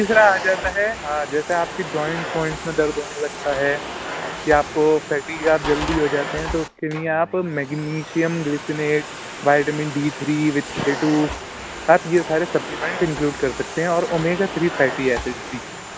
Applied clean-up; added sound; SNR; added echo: none; Domestic sounds, home sounds; 9 dB; none.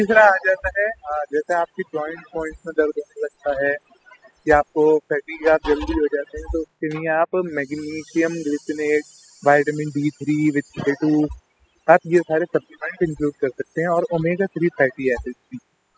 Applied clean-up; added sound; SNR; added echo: classical method spectral subtraction.